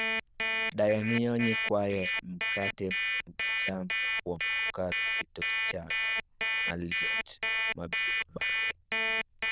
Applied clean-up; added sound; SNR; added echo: neural diffusion model UNIVERSE++.